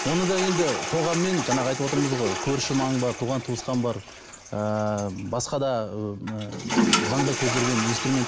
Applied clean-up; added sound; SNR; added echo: none; Toilet flush; 3 dB; none.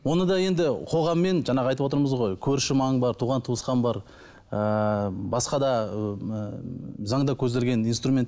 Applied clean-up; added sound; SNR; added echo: none; none; none; none.